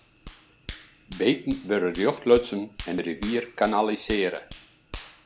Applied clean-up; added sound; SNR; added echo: none; Hands; 13 dB; none.